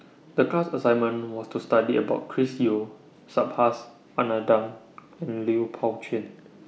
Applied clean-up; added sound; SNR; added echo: none; none; none; none.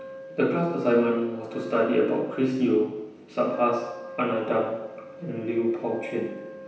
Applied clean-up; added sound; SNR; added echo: none; Wind instrument, woodwind instrument; 16 dB; reverberation time 0.9 s.